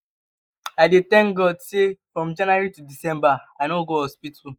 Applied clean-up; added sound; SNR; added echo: neural mask model Resemble Enhance denoiser.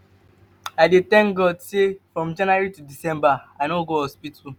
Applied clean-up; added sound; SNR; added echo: none; none; none; none.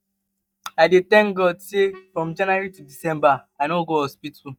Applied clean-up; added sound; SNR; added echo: neural mask model DeepFilterNet 3.